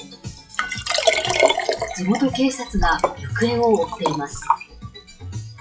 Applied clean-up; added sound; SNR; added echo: classical method WPE with log-MMSE.